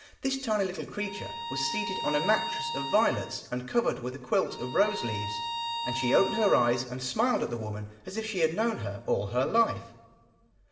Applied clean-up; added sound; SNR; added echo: none; Bowed string instrument; 6 dB; reverberation time 1.0 s.